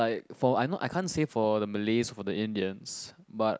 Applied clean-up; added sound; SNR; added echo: none; none; none; none.